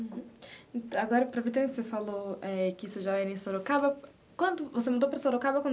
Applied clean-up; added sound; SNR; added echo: none; none; none; none.